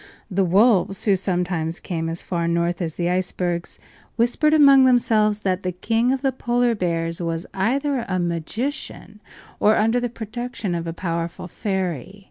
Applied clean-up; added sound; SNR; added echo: none; none; none; none.